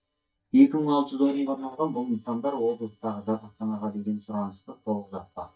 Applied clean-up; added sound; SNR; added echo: neural mask model DeepFilterNet 3.